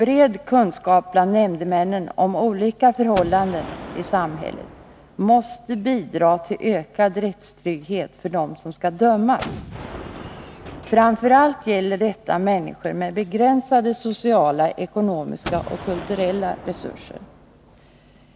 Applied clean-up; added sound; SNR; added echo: none; Gunshot, gunfire; 18 dB; none.